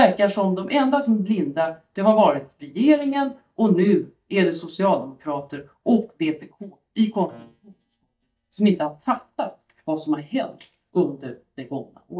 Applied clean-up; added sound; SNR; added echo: neural mask model DeepFilterNet 3.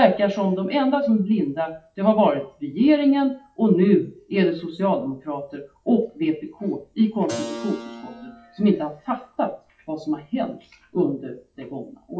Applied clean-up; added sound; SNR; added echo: classical method WPE with log-MMSE.